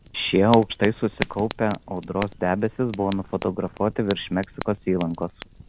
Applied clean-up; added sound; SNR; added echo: none; Fire; 14 dB; none.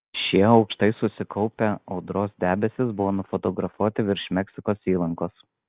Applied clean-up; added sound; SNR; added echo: none; none; none; none.